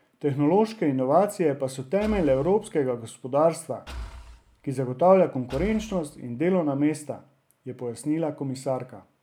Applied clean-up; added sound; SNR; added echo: none; Engine / Car; 16 dB; none.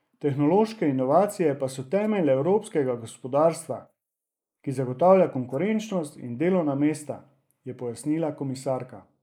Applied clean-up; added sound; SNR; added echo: neural mask model Resemble Enhance denoiser.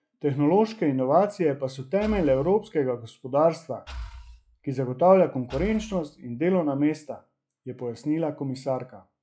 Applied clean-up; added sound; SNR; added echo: classical method log-MMSE.